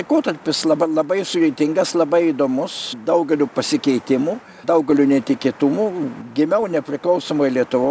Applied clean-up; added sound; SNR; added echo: none; none; none; none.